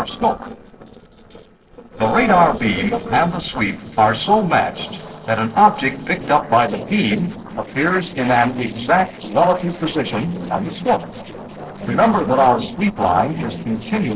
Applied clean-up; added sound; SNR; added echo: neural separator model SepFormer DNS4.